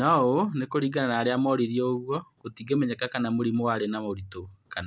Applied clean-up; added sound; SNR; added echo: none; none; none; none.